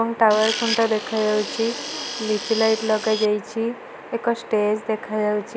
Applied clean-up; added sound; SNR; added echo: none; Tools; 8 dB; none.